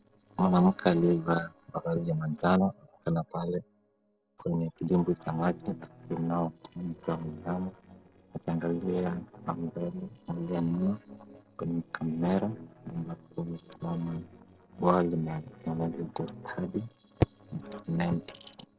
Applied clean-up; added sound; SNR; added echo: neural separator model SepFormer DNS4.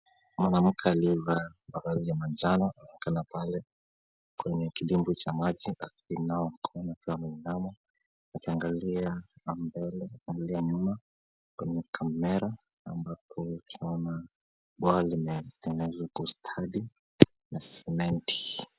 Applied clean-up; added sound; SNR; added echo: none; none; none; none.